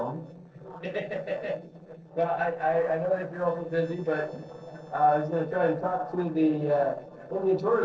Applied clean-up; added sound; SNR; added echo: neural separator model SepFormer DNS4.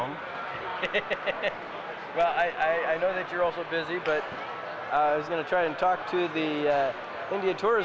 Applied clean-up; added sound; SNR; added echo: none; none; none; none.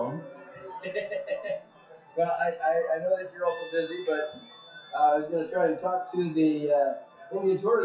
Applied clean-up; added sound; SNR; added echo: classical method WPE with log-MMSE.